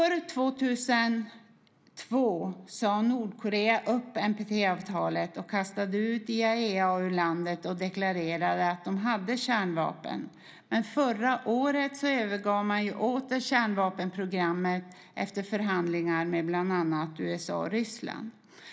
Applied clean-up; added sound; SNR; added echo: none; none; none; none.